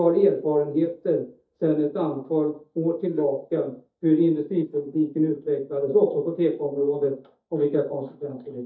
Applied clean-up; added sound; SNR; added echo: neural mask model DeepFilterNet 3.